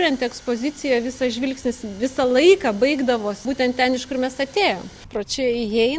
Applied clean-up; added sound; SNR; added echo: none; none; none; none.